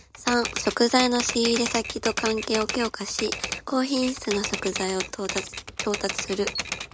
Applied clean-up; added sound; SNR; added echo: none; Typewriter; 7 dB; none.